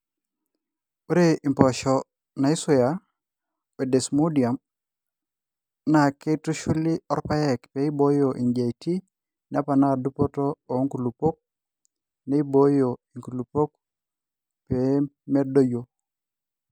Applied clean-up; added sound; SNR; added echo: none; none; none; none.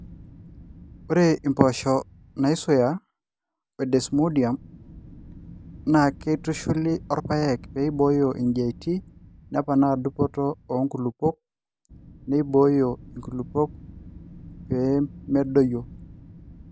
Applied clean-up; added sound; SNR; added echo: none; Wind; 19 dB; none.